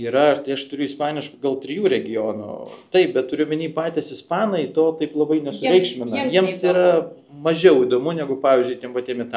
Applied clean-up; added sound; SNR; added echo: none; none; none; none.